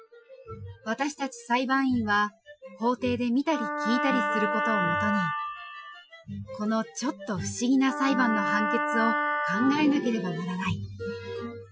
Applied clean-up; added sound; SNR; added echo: classical method Wiener filter.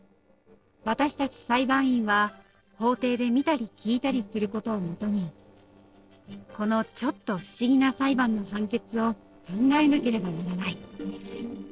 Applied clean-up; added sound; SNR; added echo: neural separator model SepFormer DNS4.